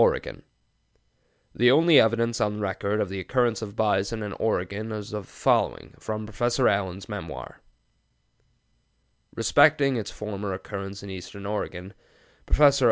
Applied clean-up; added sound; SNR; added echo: none; none; none; none.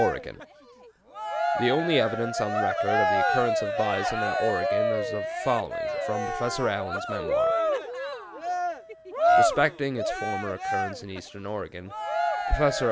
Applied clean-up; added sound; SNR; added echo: none; Cheering; -3 dB; none.